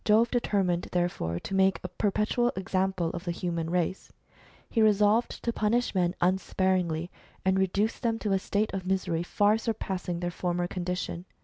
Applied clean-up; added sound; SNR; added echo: none; none; none; none.